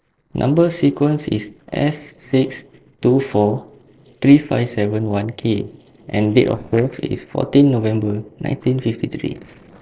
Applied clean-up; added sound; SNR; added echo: neural separator model SepFormer DNS4.